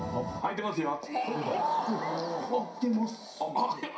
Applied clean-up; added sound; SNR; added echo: none; Bird; 19 dB; reverberation time 0.5 s.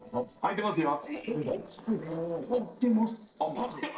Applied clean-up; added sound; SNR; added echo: neural separator model SepFormer DNS4.